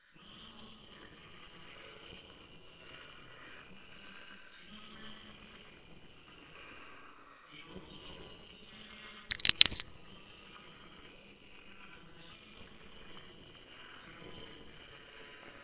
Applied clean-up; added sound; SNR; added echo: neural separator model SepFormer WHAMR!.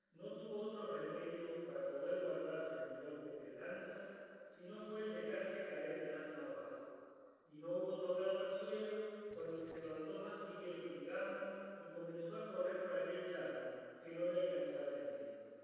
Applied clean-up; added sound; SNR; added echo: neural separator model SepFormer DNS4.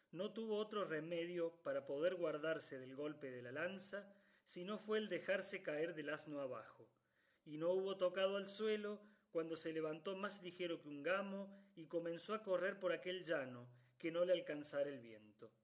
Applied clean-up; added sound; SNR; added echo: none; none; none; none.